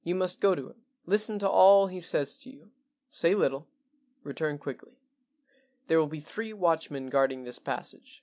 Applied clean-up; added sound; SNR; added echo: none; none; none; none.